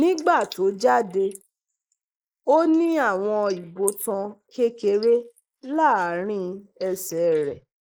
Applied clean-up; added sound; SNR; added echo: neural mask model Resemble Enhance denoiser.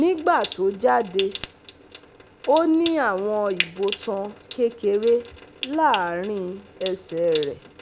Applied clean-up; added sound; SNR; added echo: none; Trickle, dribble / Sink (filling or washing) / Water tap, faucet; 10 dB; none.